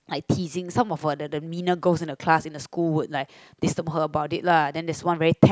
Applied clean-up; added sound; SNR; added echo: none; none; none; none.